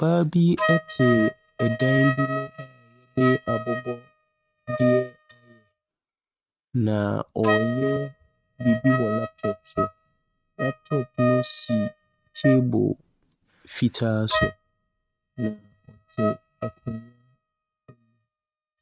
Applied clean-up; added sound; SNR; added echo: neural mask model RNNoise.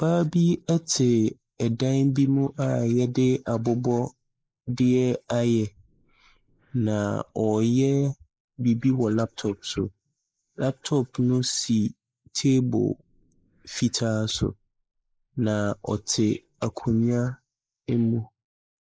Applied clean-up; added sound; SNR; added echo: neural mask model Resemble Enhance denoiser.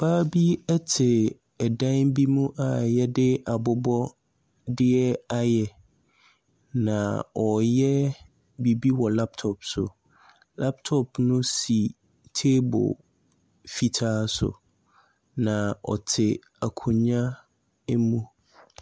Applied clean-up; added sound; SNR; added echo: none; none; none; none.